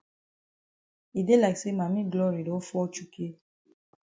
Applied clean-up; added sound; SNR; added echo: none; none; none; none.